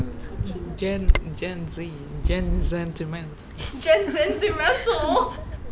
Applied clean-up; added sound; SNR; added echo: none; Bird vocalization, bird call, bird song; 2 dB; none.